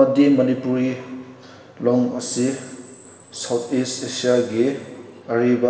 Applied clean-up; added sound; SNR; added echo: none; none; none; reverberation time 2.0 s.